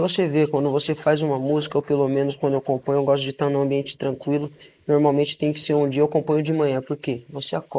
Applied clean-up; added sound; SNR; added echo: neural mask model Resemble Enhance denoiser.